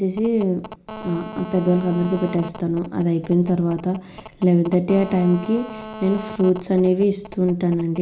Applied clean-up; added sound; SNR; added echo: none; Telephone; 16 dB; reverberation time 0.4 s.